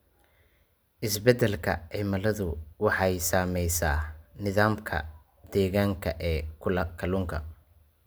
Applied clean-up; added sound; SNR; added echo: none; none; none; none.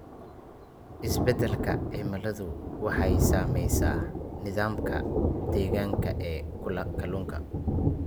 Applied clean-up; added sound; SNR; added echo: none; Thunder; -4 dB; none.